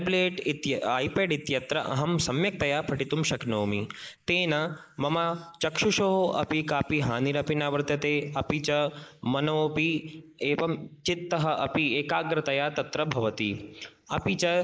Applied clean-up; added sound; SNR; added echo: neural mask model Resemble Enhance denoiser.